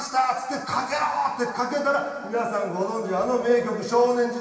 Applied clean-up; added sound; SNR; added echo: none; none; none; reverberation time 2.6 s.